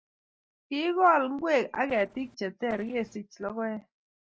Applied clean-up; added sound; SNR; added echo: neural separator model SepFormer DNS4.